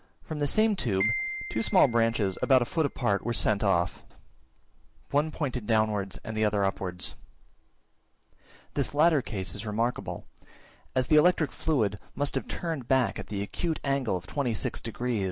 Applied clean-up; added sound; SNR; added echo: none; Marimba, xylophone; 11 dB; none.